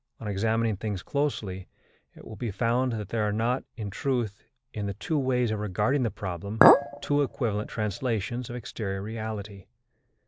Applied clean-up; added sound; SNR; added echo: none; Chink, clink; -3 dB; none.